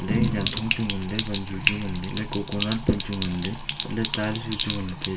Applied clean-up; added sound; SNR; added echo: none; Sink (filling or washing); -1 dB; reverberation time 0.2 s.